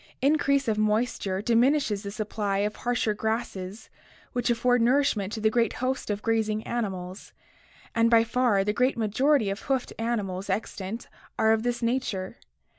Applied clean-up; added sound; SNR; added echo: none; none; none; none.